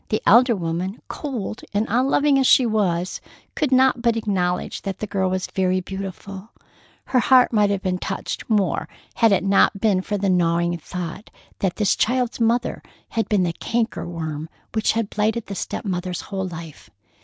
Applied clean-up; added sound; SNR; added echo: none; none; none; none.